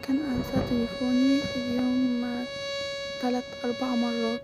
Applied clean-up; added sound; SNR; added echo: none; Thunder / Rain + Bowed string instrument; 6 dB; none.